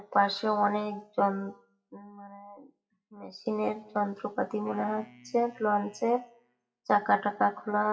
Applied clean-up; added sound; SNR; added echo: classical method WPE with log-MMSE.